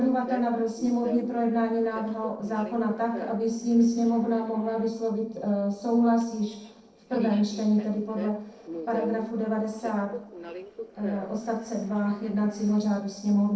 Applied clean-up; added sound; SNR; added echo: neural separator model SepFormer DNS4.